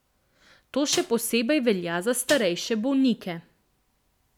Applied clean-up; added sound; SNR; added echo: none; Snare drum; 13 dB; none.